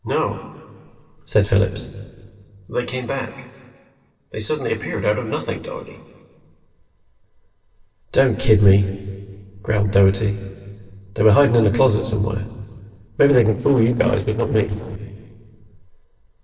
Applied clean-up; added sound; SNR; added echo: neural separator model SepFormer DNS4.